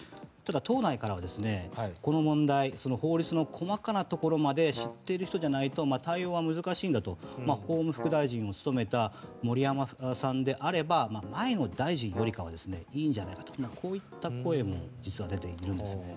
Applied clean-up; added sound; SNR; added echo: none; Brass instrument; 14 dB; none.